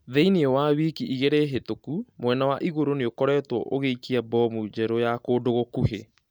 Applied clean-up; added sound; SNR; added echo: none; none; none; none.